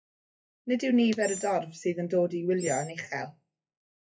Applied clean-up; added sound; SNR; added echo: classical method WPE with log-MMSE.